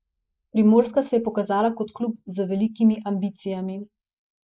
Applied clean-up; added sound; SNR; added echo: neural mask model Resemble Enhance denoiser.